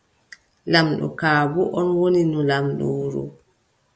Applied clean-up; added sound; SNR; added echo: none; none; none; none.